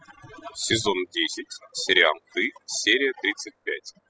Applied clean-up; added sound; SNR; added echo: classical method spectral subtraction.